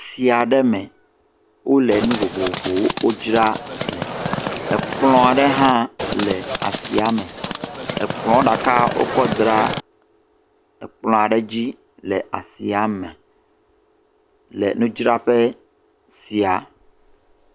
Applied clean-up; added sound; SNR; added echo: none; Livestock, farm animals, working animals; 5 dB; none.